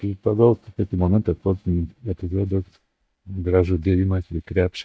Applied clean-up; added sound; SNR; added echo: neural mask model DeepFilterNet 3.